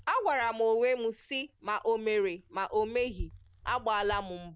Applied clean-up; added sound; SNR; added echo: none; Bicycle; 17 dB; none.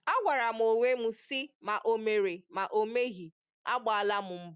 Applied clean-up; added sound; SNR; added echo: none; none; none; none.